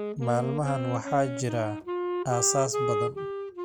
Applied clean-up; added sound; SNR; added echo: none; Wind instrument, woodwind instrument; 3 dB; none.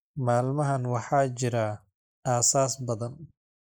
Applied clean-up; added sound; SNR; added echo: neural mask model Resemble Enhance denoiser.